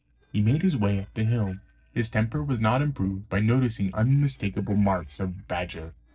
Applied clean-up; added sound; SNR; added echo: neural separator model SepFormer DNS4.